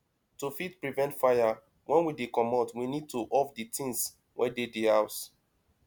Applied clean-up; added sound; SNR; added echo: none; none; none; none.